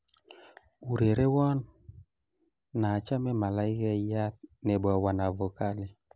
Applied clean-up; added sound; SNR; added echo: none; none; none; none.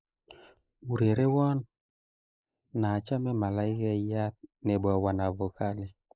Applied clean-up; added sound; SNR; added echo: neural mask model Resemble Enhance denoiser.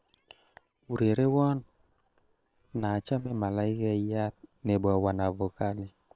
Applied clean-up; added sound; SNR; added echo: neural separator model SepFormer WHAM!.